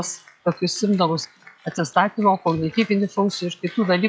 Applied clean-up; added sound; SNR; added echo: classical method log-MMSE.